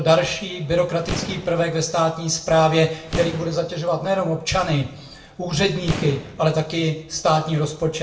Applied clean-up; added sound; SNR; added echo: none; Boom; 12 dB; reverberation time 0.5 s.